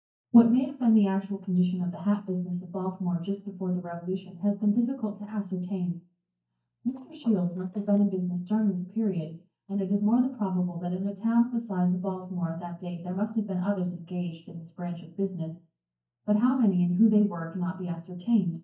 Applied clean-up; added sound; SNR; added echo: neural mask model DeepFilterNet 3.